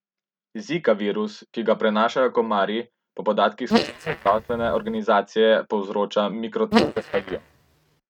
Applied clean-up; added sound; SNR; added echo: neural mask model RNNoise.